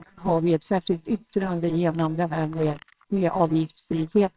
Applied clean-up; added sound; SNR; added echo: neural separator model SepFormer WHAMR!.